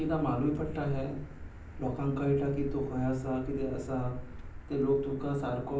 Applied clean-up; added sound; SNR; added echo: none; Motor vehicle (road); 10 dB; reverberation time 0.6 s.